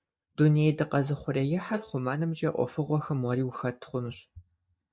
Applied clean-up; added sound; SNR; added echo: neural mask model DeepFilterNet 3.